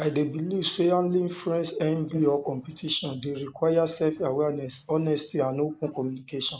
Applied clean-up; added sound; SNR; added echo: neural mask model Resemble Enhance denoiser.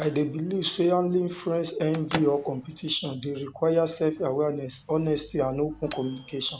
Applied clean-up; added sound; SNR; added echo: none; Microwave oven / Bell; 17 dB; none.